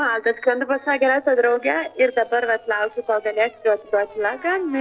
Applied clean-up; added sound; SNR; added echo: neural separator model SepFormer DNS4.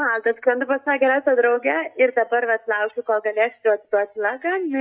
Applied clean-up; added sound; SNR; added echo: neural mask model DeepFilterNet 3.